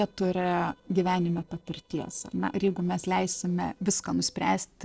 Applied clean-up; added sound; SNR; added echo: neural separator model SepFormer DNS4.